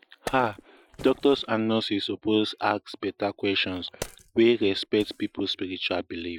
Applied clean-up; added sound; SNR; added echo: classical method Wiener filter.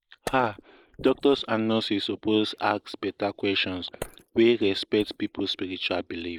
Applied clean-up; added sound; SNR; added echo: neural mask model Resemble Enhance denoiser.